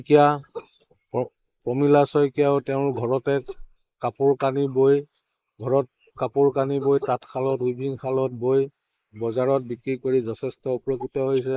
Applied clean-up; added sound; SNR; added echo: neural mask model Resemble Enhance denoiser.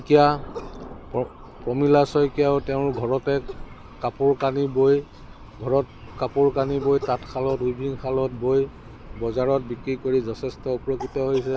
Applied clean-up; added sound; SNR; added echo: none; Thunder + Cough; 17 dB; none.